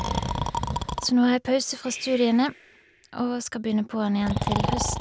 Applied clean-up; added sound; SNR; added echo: none; Breathing; 5 dB; none.